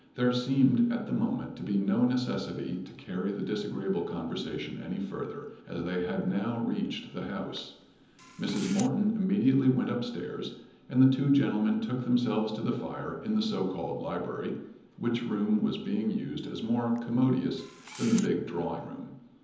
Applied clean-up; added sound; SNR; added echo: none; Camera; 18 dB; reverberation time 0.9 s.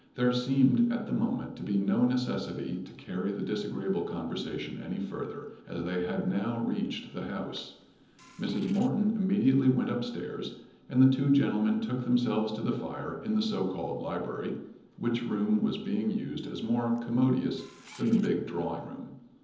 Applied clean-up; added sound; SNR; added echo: neural separator model SepFormer DNS4.